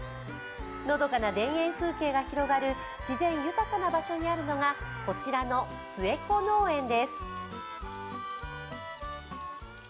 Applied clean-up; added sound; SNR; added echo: none; none; none; none.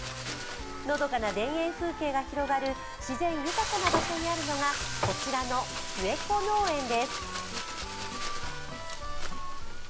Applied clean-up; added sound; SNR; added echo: none; Frying (food) + Livestock, farm animals, working animals; 4 dB; none.